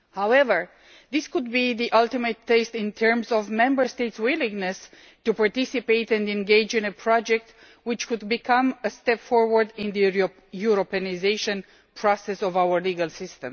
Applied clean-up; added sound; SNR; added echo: none; none; none; none.